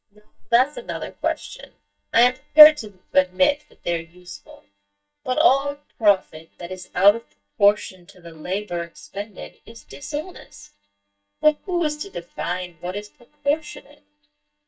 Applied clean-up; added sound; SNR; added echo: neural mask model DeepFilterNet 3.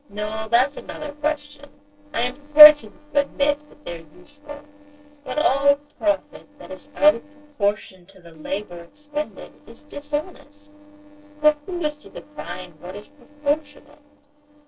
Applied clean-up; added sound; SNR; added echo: neural separator model SepFormer DNS4.